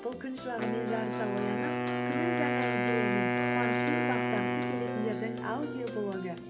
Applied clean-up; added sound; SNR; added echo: none; Wind instrument, woodwind instrument; -4 dB; none.